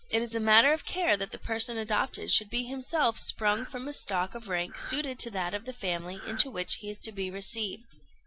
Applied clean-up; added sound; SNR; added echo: none; Breathing; 10 dB; none.